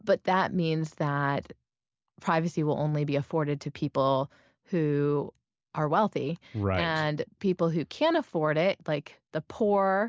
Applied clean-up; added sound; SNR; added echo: none; none; none; none.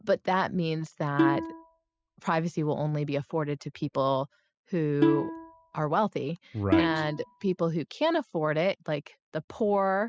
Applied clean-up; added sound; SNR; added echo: classical method spectral subtraction.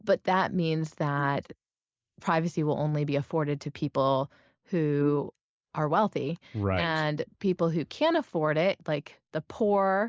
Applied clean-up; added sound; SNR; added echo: neural mask model Resemble Enhance denoiser.